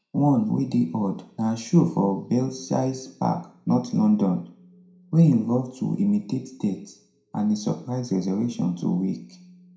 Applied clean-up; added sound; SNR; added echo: none; none; none; reverberation time 0.5 s.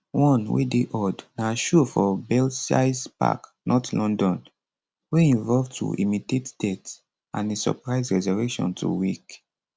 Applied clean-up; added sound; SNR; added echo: none; none; none; none.